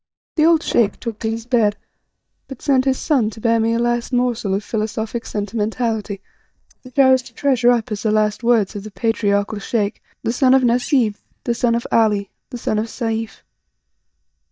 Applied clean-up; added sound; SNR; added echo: neural mask model DeepFilterNet 3.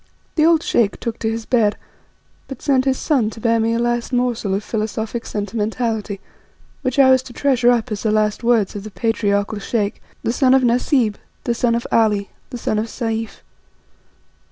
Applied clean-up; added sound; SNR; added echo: none; none; none; none.